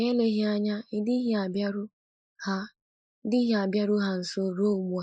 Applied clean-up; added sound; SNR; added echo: neural mask model Resemble Enhance denoiser.